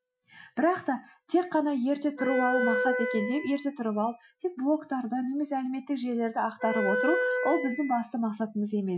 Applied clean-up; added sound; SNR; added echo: classical method Wiener filter.